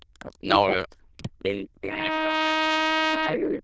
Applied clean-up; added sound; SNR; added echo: neural diffusion model UNIVERSE++.